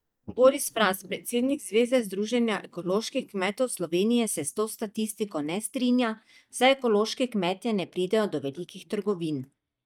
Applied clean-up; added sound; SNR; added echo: neural mask model DeepFilterNet 3.